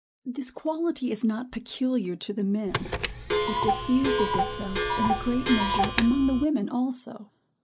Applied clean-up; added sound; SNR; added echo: none; Clock; 0 dB; none.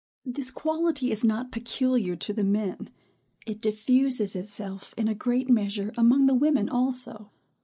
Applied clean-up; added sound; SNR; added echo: none; none; none; none.